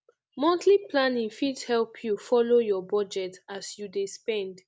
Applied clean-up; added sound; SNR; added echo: none; none; none; none.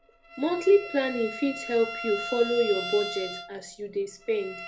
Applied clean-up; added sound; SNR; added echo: none; Bowed string instrument; 10 dB; reverberation time 0.3 s.